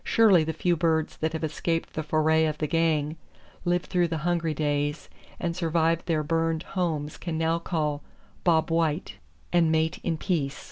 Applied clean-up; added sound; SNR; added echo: none; none; none; none.